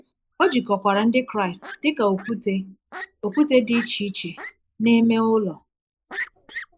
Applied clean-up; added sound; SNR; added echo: neural mask model Resemble Enhance denoiser.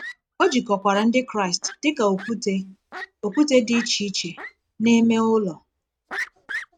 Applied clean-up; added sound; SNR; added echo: neural mask model RNNoise.